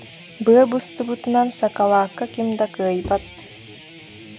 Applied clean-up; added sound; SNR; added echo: none; Guitar + Bowed string instrument; 19 dB; none.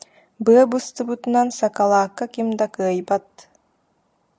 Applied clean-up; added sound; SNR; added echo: none; none; none; none.